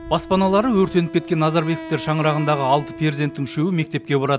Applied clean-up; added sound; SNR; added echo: none; Wind instrument, woodwind instrument; 15 dB; none.